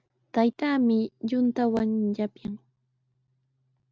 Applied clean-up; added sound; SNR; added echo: none; none; none; none.